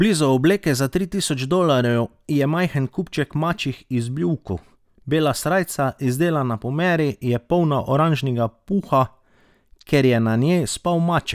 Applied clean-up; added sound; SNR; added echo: none; none; none; none.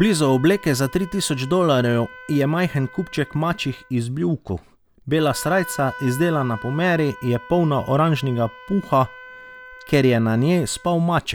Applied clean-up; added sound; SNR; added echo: none; Wind instrument, woodwind instrument; 19 dB; none.